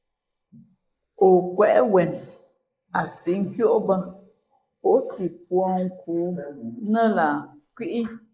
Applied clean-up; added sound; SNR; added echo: neural mask model Resemble Enhance denoiser.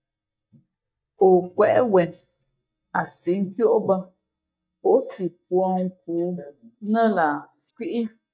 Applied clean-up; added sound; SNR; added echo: neural mask model DeepFilterNet 3.